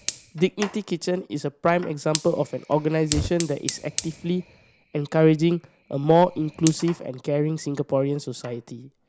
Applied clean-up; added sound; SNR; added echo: none; Fire; 13 dB; none.